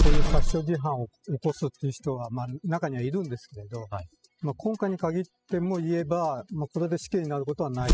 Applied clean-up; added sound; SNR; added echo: classical method spectral subtraction.